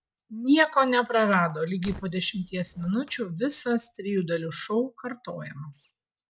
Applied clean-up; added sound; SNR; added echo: none; Fire; 20 dB; none.